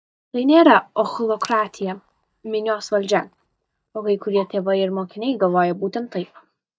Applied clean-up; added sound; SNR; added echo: neural mask model DeepFilterNet 3.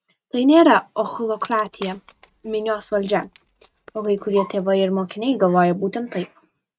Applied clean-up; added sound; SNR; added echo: neural mask model RNNoise.